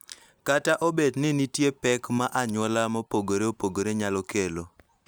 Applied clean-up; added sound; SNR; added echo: none; none; none; none.